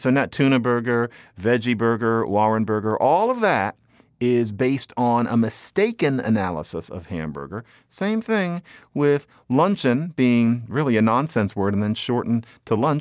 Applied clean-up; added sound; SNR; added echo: none; none; none; none.